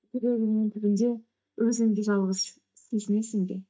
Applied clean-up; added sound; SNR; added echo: neural mask model DeepFilterNet 3.